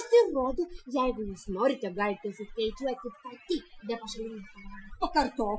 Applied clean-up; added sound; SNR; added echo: classical method Wiener filter.